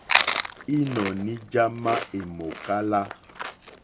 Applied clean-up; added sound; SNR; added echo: none; Chewing, mastication; 3 dB; none.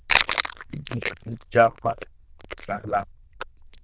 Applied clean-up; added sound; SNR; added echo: neural diffusion model UNIVERSE++.